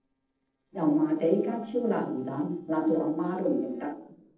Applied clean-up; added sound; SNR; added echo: neural separator model SepFormer DNS4.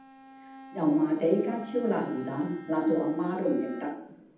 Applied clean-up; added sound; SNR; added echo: none; Bowed string instrument; 20 dB; reverberation time 0.8 s.